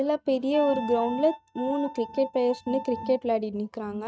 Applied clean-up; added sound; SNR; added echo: neural mask model RNNoise.